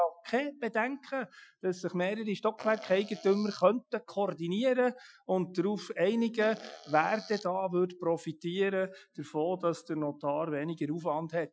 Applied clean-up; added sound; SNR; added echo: classical method Wiener filter.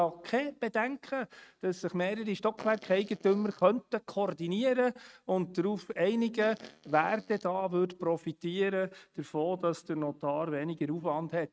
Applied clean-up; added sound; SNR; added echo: neural mask model RNNoise.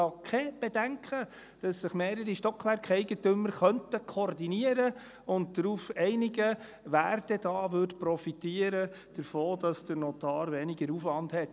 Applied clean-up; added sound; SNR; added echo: none; none; none; none.